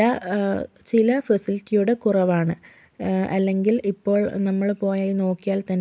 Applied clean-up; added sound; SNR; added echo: none; none; none; none.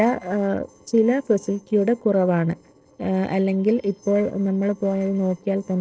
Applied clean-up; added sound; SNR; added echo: neural separator model SepFormer DNS4.